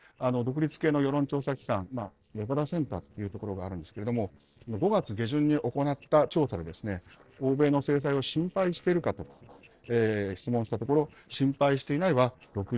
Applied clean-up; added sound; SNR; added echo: neural separator model SepFormer DNS4.